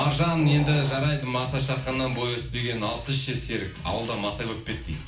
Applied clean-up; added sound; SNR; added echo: none; Train; 10 dB; reverberation time 0.4 s.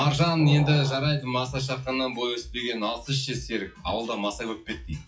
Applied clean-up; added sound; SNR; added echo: classical method WPE with log-MMSE.